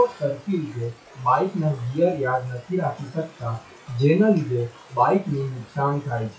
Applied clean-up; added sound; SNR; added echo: classical method WPE with log-MMSE.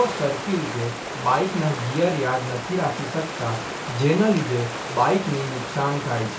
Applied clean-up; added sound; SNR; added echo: none; Water; 7 dB; reverberation time 0.3 s.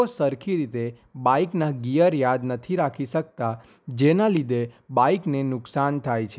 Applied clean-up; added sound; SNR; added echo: none; none; none; none.